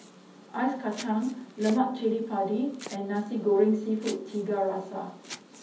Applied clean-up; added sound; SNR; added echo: none; Domestic sounds, home sounds; 19 dB; reverberation time 0.7 s.